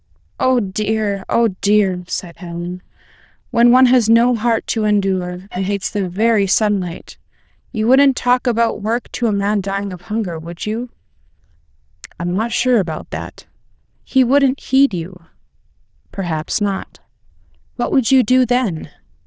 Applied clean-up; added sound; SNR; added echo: neural diffusion model UNIVERSE++.